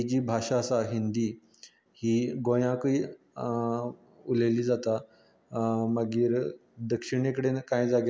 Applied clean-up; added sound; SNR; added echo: none; none; none; none.